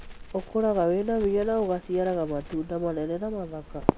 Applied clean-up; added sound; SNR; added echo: none; Crackle; 15 dB; none.